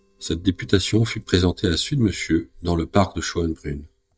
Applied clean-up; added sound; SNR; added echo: neural mask model DeepFilterNet 3.